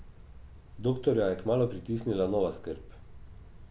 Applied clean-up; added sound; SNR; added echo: none; Cricket; 15 dB; none.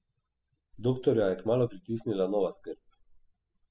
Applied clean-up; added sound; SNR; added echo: classical method spectral subtraction.